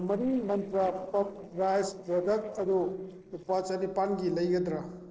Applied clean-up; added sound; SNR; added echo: neural separator model SepFormer DNS4.